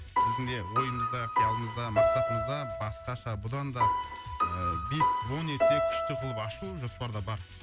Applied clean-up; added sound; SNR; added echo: none; Piano; -5 dB; none.